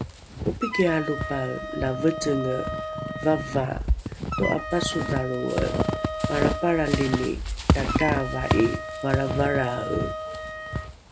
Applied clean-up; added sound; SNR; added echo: none; Wind instrument, woodwind instrument + Squeak / Walk, footsteps; 1 dB; none.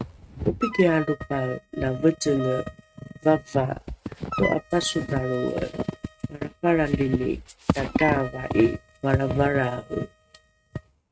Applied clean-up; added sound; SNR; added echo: neural mask model RNNoise.